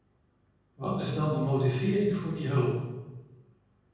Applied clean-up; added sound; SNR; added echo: none; none; none; reverberation time 1.3 s.